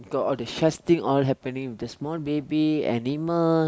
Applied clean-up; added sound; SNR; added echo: none; none; none; none.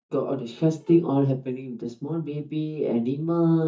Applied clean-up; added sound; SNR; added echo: neural mask model DeepFilterNet 3.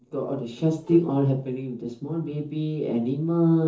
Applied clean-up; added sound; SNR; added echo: neural separator model SepFormer DNS4.